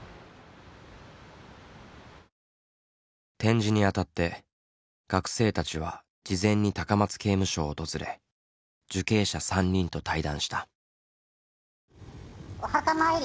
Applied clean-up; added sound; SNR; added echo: none; none; none; none.